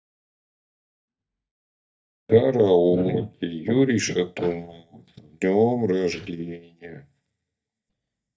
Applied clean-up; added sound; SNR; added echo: neural mask model DeepFilterNet 3.